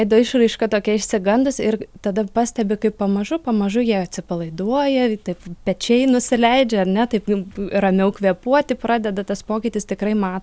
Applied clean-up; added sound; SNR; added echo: none; none; none; none.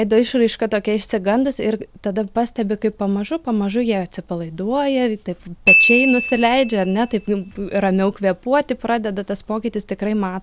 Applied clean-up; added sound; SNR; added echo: none; Glockenspiel; 2 dB; none.